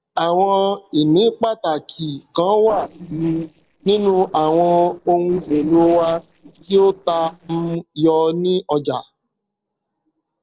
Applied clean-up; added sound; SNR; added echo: neural separator model SepFormer DNS4.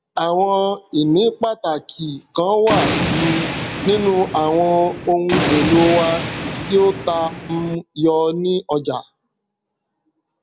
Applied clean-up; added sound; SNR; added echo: none; Thunder; 4 dB; none.